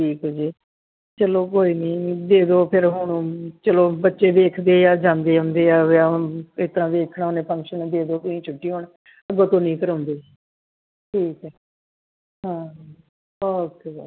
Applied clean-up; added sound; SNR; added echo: none; none; none; none.